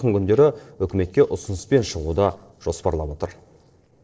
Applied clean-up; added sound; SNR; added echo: neural separator model SepFormer DNS4.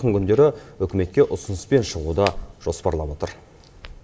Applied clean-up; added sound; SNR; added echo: none; Crack; 18 dB; reverberation time 0.5 s.